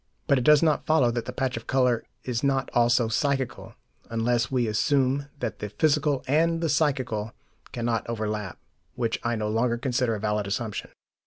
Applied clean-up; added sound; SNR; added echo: none; none; none; none.